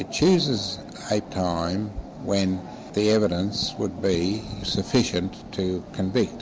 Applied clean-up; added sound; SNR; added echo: none; none; none; none.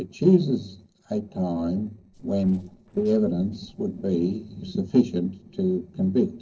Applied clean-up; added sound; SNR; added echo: neural separator model SepFormer DNS4.